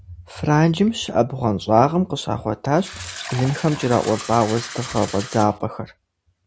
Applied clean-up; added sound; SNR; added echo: none; Fill (with liquid); 14 dB; none.